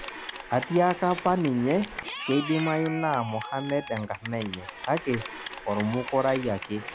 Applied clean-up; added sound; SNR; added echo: none; Cheering / Clapping; 11 dB; none.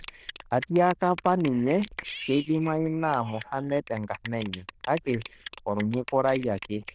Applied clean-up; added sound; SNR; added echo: neural diffusion model UNIVERSE++.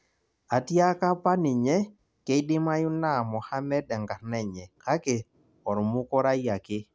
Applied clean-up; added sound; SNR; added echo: none; none; none; none.